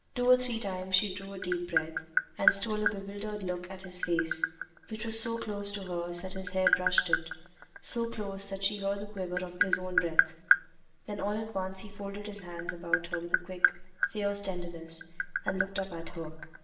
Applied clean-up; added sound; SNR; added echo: none; Tap; 2 dB; reverberation time 1.4 s.